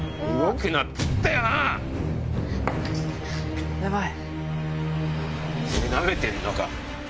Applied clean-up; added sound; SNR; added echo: none; none; none; none.